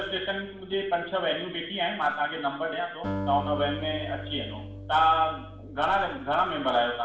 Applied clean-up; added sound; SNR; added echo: none; Acoustic guitar; 11 dB; reverberation time 0.7 s.